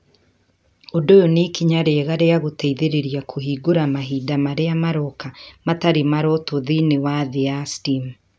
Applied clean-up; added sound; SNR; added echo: none; none; none; none.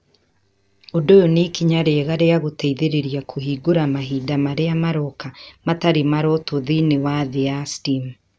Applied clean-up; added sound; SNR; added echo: neural separator model SepFormer DNS4.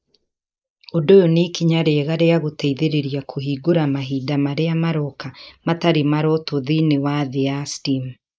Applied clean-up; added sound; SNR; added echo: neural mask model Resemble Enhance denoiser.